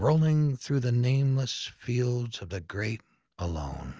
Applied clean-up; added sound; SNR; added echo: none; none; none; none.